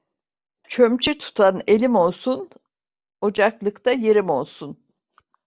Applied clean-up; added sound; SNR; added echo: none; none; none; none.